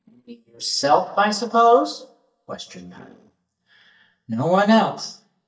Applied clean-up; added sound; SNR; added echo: neural mask model DeepFilterNet 3.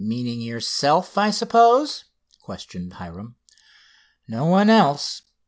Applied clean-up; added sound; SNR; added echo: none; none; none; none.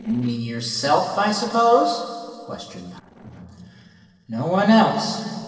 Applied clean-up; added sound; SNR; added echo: neural separator model SepFormer DNS4.